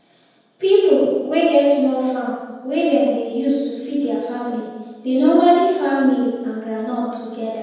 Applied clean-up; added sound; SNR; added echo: none; none; none; reverberation time 1.2 s.